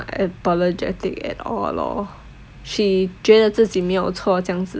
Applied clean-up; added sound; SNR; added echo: none; none; none; none.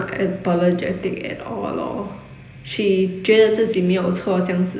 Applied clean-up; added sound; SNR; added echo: none; none; none; reverberation time 0.8 s.